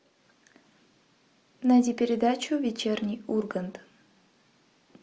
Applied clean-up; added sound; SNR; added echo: none; none; none; none.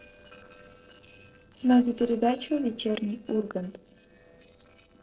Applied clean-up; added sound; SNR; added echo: neural separator model SepFormer DNS4.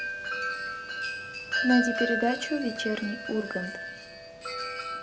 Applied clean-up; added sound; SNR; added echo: none; Wind chime; 2 dB; none.